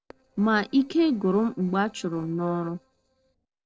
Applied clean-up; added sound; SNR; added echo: neural separator model SepFormer DNS4.